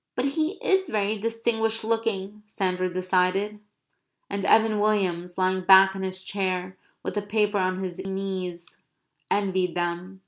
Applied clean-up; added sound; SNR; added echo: none; none; none; none.